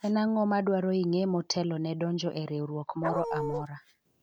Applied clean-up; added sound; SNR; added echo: none; Dog; 3 dB; none.